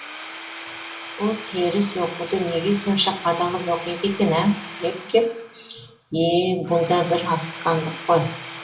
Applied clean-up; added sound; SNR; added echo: none; Tools / Domestic sounds, home sounds; 13 dB; reverberation time 0.8 s.